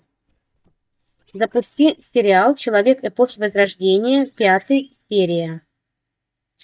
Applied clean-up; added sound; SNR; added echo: neural mask model DeepFilterNet 3.